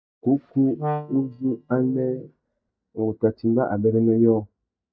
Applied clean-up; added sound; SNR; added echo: neural mask model DeepFilterNet 3.